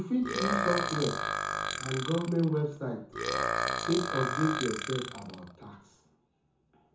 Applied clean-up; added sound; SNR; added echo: none; Burping, eructation; 1 dB; reverberation time 0.6 s.